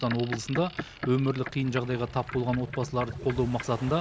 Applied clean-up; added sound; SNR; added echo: none; Boat, Water vehicle; 10 dB; none.